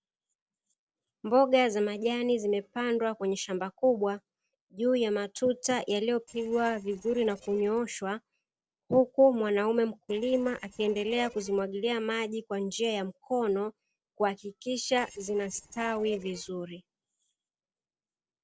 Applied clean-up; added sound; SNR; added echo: neural separator model SepFormer DNS4.